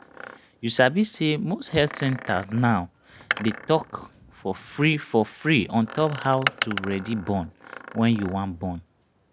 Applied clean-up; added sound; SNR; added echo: none; Door; 12 dB; none.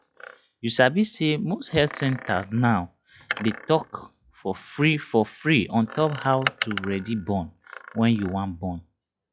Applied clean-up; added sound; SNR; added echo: classical method log-MMSE.